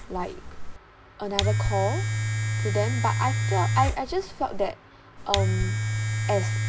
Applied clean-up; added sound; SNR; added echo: none; Domestic sounds, home sounds; -3 dB; none.